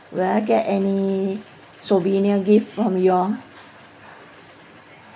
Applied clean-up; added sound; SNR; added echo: none; none; none; none.